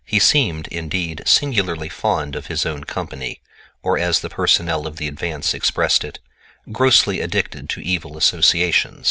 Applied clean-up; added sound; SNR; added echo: none; none; none; none.